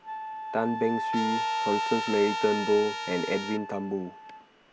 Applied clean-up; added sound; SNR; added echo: none; Trumpet + Wind instrument, woodwind instrument; 3 dB; none.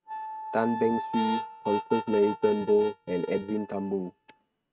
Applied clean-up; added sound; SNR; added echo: neural mask model RNNoise.